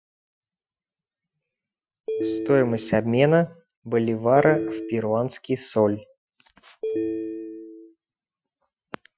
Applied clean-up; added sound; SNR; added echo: classical method Wiener filter.